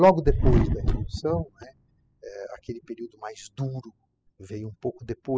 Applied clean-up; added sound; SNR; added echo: classical method spectral subtraction.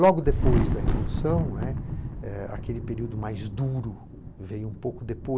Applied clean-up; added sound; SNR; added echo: none; Thunder; 0 dB; none.